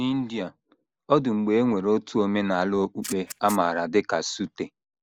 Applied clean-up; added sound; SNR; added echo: neural mask model Resemble Enhance denoiser.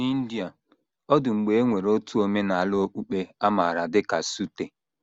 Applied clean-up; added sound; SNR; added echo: none; none; none; none.